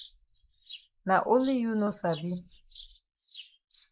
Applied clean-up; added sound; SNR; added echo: neural mask model Resemble Enhance denoiser.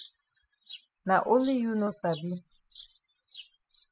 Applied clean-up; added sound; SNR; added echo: classical method spectral subtraction.